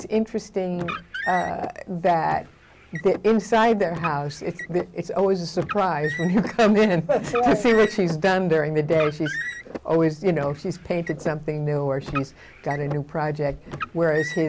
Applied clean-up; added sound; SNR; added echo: none; Car; 13 dB; none.